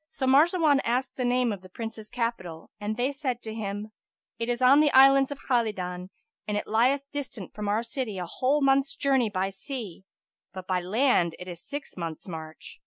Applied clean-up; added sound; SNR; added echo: none; none; none; none.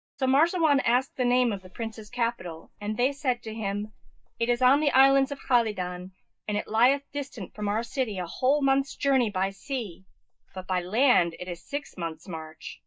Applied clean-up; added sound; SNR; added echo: neural mask model DeepFilterNet 3.